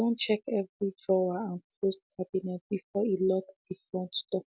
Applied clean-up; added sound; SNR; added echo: none; none; none; none.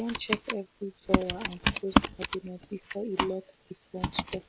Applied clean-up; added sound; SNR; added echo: none; Computer keyboard; -4 dB; none.